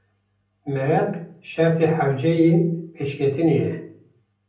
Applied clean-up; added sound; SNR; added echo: none; none; none; reverberation time 0.6 s.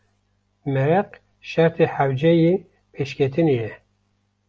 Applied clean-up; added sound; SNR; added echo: none; none; none; none.